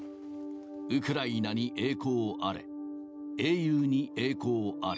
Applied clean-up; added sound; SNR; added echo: none; none; none; none.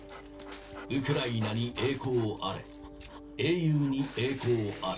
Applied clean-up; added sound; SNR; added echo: none; Dog; 15 dB; reverberation time 0.2 s.